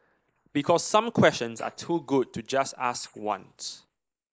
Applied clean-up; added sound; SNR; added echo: neural mask model Resemble Enhance denoiser.